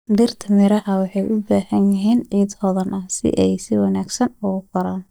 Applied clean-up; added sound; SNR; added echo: neural mask model DeepFilterNet 3.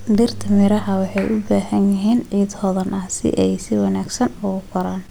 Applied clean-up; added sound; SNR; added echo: none; Clapping; 17 dB; none.